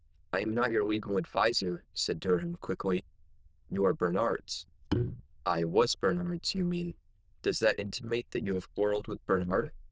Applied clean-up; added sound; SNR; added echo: neural diffusion model UNIVERSE++.